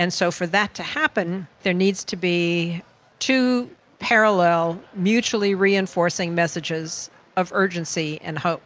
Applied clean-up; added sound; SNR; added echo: none; none; none; none.